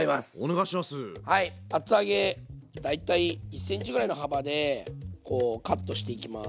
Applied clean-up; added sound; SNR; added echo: none; none; none; none.